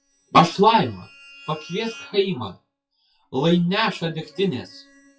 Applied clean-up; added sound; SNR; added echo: classical method WPE with log-MMSE.